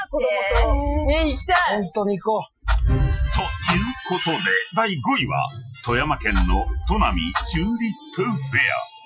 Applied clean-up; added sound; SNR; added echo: classical method Wiener filter.